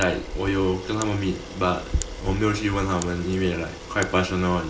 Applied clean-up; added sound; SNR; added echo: none; Camera; 15 dB; reverberation time 0.2 s.